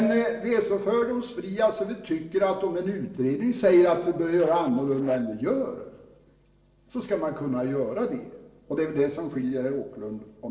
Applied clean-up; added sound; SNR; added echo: neural separator model SepFormer DNS4.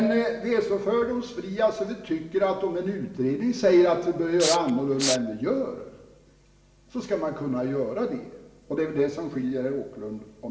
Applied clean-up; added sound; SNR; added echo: none; Respiratory sounds; 3 dB; reverberation time 1.2 s.